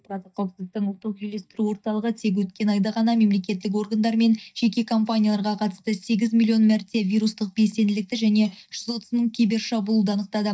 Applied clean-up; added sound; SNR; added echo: neural mask model DeepFilterNet 3.